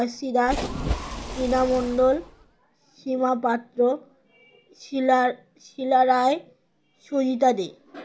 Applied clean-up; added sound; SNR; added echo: none; Splash, splatter; 7 dB; none.